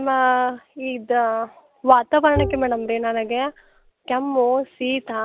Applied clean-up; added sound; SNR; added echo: none; Bowed string instrument; 9 dB; none.